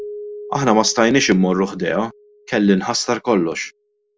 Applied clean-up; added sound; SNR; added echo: none; Keyboard (musical); 19 dB; none.